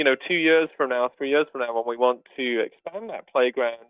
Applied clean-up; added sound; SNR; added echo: neural mask model DeepFilterNet 3.